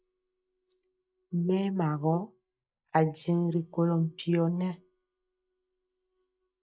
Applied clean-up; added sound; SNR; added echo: neural mask model DeepFilterNet 3.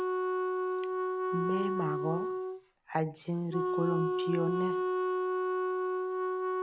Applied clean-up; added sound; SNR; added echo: none; Wind instrument, woodwind instrument; -5 dB; none.